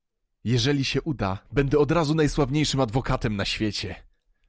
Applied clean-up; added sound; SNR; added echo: none; none; none; none.